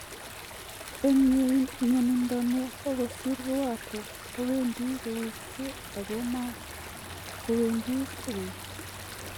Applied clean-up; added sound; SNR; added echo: none; Stream; 11 dB; none.